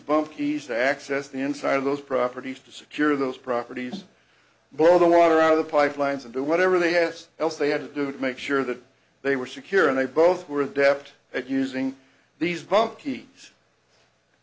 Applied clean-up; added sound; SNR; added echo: none; none; none; none.